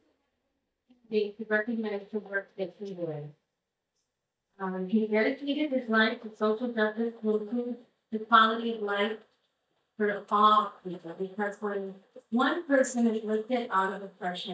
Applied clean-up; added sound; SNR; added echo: neural mask model DeepFilterNet 3.